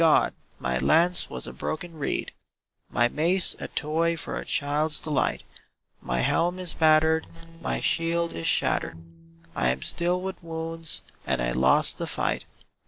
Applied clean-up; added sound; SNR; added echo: neural separator model SepFormer DNS4.